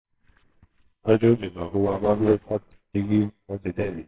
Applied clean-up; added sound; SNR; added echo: neural separator model SepFormer WHAMR!.